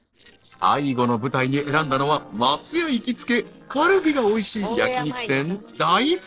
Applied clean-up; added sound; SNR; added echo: neural separator model SepFormer DNS4.